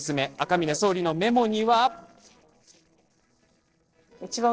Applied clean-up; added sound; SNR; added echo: neural separator model SepFormer DNS4.